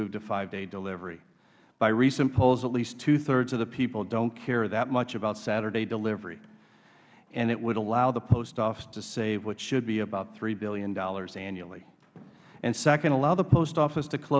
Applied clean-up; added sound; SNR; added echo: none; none; none; none.